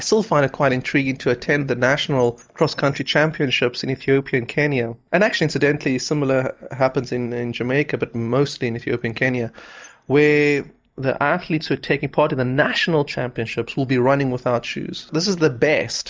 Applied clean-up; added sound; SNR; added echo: neural mask model DeepFilterNet 3.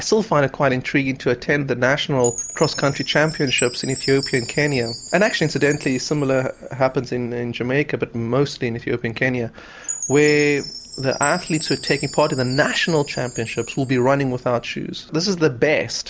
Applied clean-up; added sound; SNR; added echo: none; Chime; 14 dB; none.